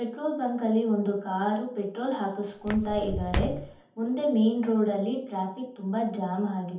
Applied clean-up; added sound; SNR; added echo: none; Walk, footsteps; 4 dB; reverberation time 0.6 s.